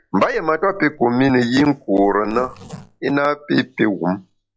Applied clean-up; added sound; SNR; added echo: classical method log-MMSE.